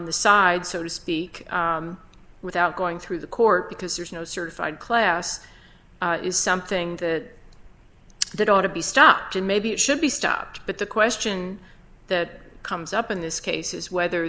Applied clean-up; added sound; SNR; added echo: none; none; none; none.